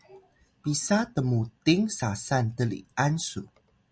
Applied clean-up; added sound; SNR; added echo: none; none; none; none.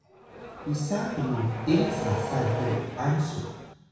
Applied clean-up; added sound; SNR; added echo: none; Accelerating, revving, vroom; 5 dB; reverberation time 1.1 s.